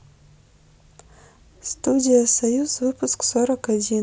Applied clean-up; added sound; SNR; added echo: none; none; none; none.